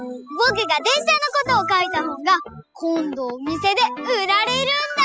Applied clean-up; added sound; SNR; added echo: classical method spectral subtraction.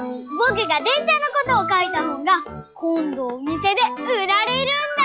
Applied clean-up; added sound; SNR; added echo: classical method log-MMSE.